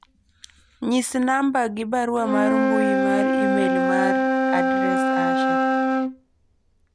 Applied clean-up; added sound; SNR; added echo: none; Wind instrument, woodwind instrument; -4 dB; none.